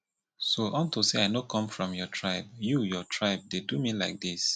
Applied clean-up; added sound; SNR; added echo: none; none; none; none.